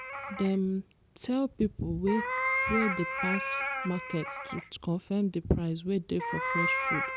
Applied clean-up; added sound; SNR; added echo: none; Meow; 3 dB; none.